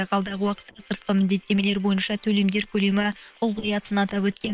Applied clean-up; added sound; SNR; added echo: neural separator model SepFormer WHAM!.